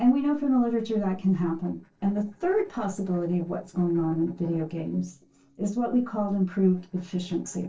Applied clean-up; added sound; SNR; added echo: neural separator model SepFormer DNS4.